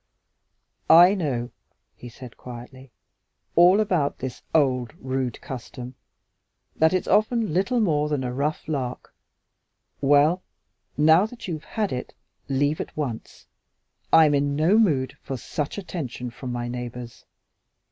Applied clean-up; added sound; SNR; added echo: none; none; none; none.